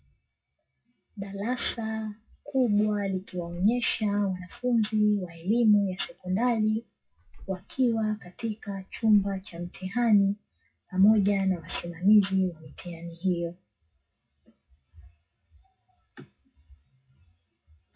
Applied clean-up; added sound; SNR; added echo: classical method WPE with log-MMSE.